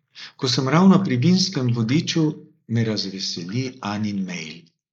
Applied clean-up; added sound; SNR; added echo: neural mask model Resemble Enhance denoiser.